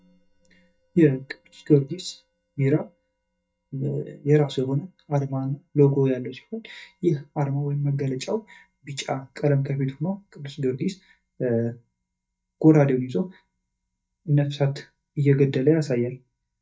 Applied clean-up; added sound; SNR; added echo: neural mask model DeepFilterNet 3.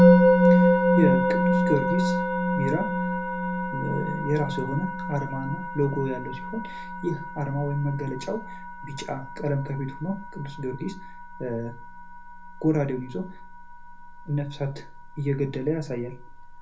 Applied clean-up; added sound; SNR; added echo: none; Musical instrument; -4 dB; reverberation time 0.3 s.